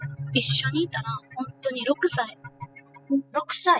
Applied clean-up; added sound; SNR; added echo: classical method spectral subtraction.